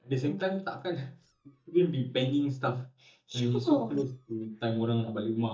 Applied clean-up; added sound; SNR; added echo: neural mask model DeepFilterNet 3.